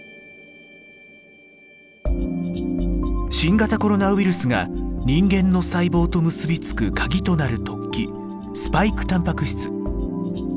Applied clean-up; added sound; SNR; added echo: none; none; none; none.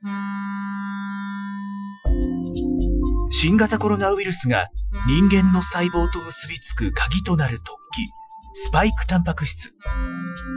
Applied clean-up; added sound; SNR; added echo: classical method Wiener filter.